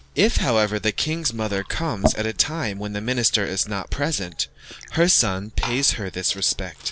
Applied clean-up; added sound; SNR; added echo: none; Liquid; 11 dB; none.